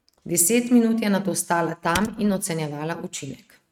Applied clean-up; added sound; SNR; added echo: neural mask model RNNoise.